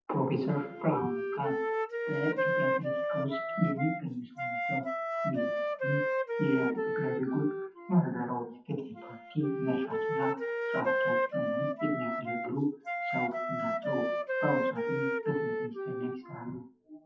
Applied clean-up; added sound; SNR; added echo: classical method WPE with log-MMSE.